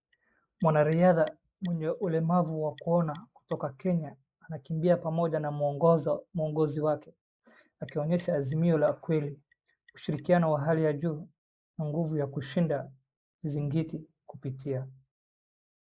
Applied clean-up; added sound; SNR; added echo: neural mask model Resemble Enhance denoiser.